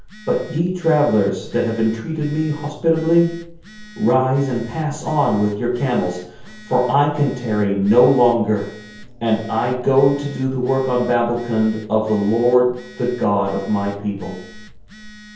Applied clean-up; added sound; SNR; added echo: none; Telephone; 19 dB; reverberation time 0.7 s.